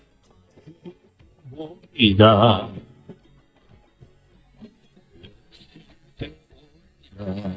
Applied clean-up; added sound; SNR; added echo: neural mask model DeepFilterNet 3.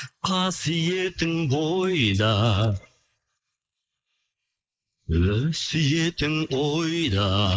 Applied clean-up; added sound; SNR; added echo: neural mask model Resemble Enhance denoiser.